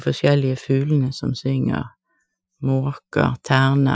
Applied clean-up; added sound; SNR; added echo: classical method Wiener filter.